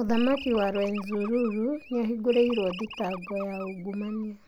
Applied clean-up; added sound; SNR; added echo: none; Animal; 15 dB; none.